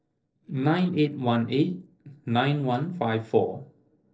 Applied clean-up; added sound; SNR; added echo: neural separator model SepFormer DNS4.